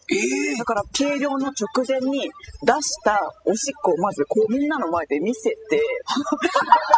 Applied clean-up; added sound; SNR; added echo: classical method spectral subtraction.